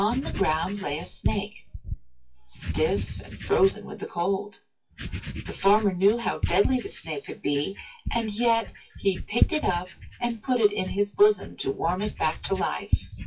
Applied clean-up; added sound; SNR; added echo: classical method WPE with log-MMSE.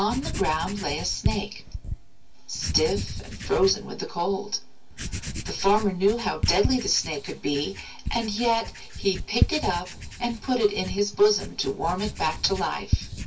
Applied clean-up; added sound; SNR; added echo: none; Writing; 5 dB; reverberation time 0.1 s.